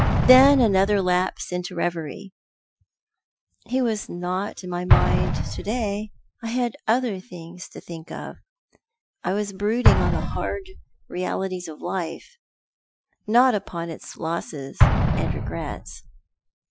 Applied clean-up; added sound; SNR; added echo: classical method Wiener filter.